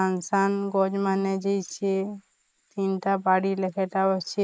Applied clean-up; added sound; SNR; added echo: neural mask model Resemble Enhance denoiser.